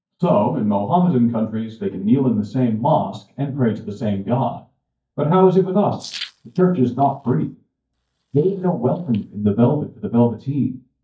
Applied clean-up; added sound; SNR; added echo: neural mask model DeepFilterNet 3.